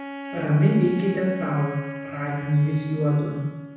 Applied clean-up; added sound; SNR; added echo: none; Wind instrument, woodwind instrument; 12 dB; reverberation time 1.1 s.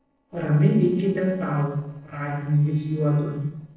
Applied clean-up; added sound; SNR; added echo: neural separator model SepFormer DNS4.